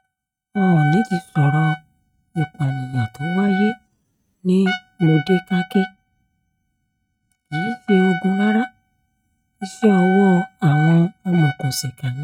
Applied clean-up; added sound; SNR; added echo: neural mask model RNNoise.